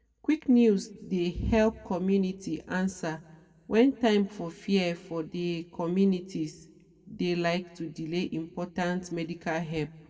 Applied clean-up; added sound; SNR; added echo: none; none; none; reverberation time 0.7 s.